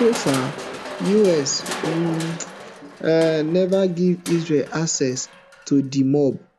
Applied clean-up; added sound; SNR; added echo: none; Crushing; 12 dB; none.